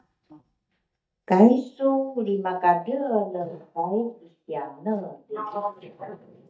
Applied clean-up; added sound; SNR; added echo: neural mask model DeepFilterNet 3.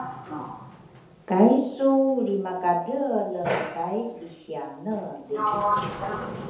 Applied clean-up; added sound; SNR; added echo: none; Sliding door; 7 dB; reverberation time 2.1 s.